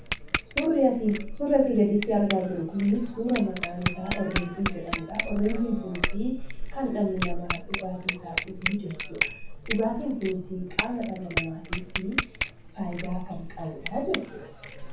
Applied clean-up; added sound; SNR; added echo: none; Bicycle bell; 4 dB; reverberation time 0.7 s.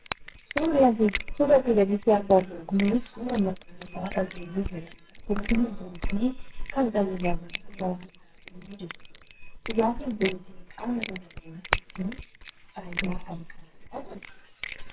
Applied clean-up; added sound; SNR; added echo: neural separator model SepFormer WHAMR!.